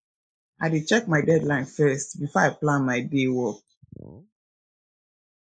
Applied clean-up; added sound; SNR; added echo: neural mask model Resemble Enhance denoiser.